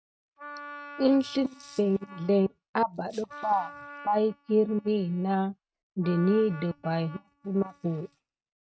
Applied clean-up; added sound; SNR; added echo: neural mask model RNNoise.